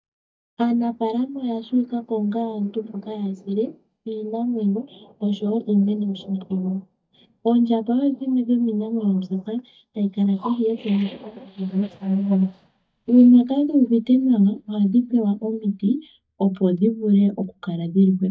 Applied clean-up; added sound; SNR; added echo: neural mask model DeepFilterNet 3.